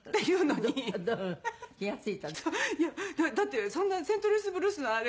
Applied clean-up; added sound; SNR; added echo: none; none; none; none.